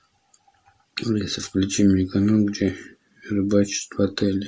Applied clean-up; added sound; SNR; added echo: none; none; none; none.